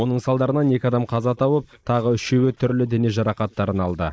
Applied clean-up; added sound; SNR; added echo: neural mask model Resemble Enhance denoiser.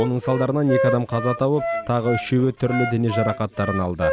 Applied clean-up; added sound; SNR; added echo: none; Wind instrument, woodwind instrument; 5 dB; none.